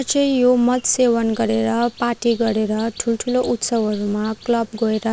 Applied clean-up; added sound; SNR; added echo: none; none; none; none.